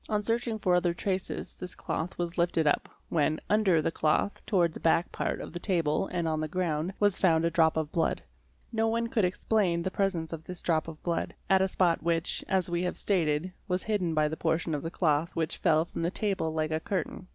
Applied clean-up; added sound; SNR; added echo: none; none; none; none.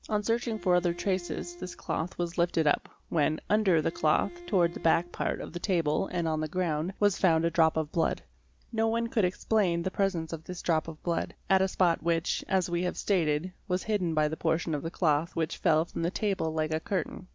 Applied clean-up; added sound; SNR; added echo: none; Bowed string instrument; 19 dB; none.